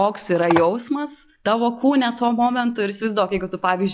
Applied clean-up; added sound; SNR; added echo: classical method log-MMSE.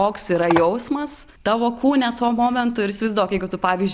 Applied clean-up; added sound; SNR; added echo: none; Telephone; 9 dB; none.